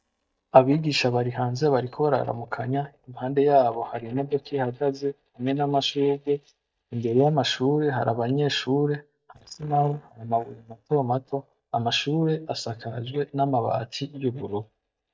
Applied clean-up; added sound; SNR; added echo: neural mask model DeepFilterNet 3.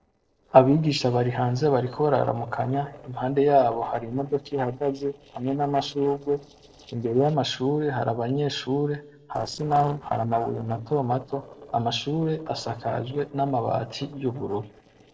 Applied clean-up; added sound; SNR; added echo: neural separator model SepFormer DNS4.